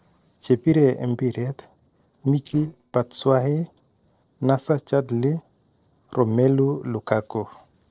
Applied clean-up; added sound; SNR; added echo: neural separator model SepFormer DNS4.